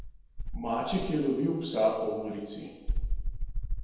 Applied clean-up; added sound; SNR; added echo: none; Insect; 2 dB; reverberation time 1.1 s.